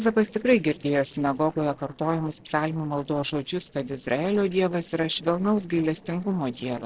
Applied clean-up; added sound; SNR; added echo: neural separator model SepFormer DNS4.